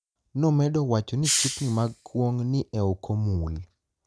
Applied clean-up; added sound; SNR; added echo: none; Hiss; 5 dB; none.